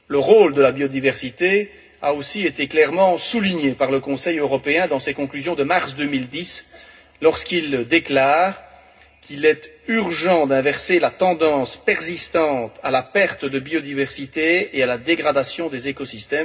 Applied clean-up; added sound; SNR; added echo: none; none; none; reverberation time 0.2 s.